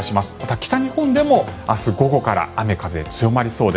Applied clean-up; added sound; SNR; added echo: none; none; none; none.